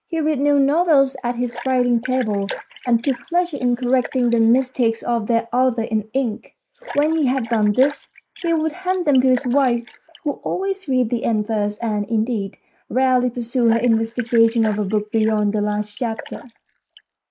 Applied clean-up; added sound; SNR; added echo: neural mask model Resemble Enhance denoiser.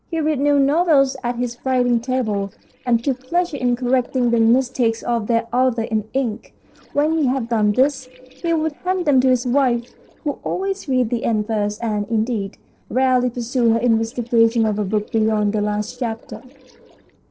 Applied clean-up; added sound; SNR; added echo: neural separator model SepFormer DNS4.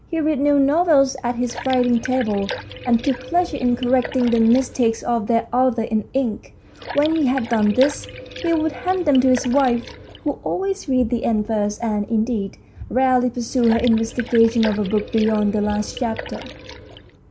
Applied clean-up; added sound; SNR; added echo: none; Liquid; 14 dB; none.